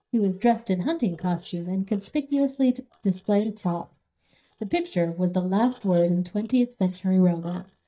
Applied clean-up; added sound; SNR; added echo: neural mask model DeepFilterNet 3.